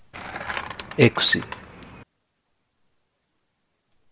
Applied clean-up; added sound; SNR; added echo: none; Skateboard; 8 dB; none.